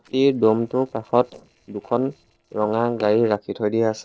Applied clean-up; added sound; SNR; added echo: neural separator model SepFormer DNS4.